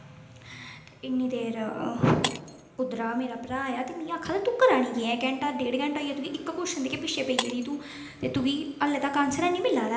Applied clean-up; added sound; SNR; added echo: none; Shatter; 13 dB; reverberation time 0.9 s.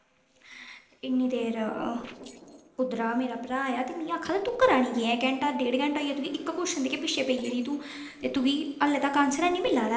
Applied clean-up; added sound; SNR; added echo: neural separator model SepFormer DNS4.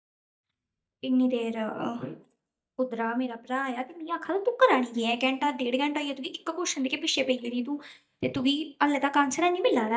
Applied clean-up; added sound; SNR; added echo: neural mask model DeepFilterNet 3.